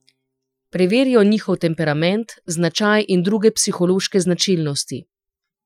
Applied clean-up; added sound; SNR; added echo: classical method Wiener filter.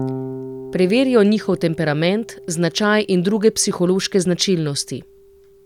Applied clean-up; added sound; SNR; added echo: none; Electric guitar / Bass guitar; 15 dB; none.